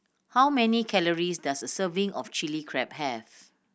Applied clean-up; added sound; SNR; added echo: none; none; none; none.